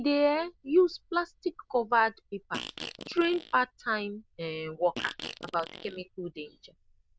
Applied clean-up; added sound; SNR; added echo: neural diffusion model UNIVERSE++.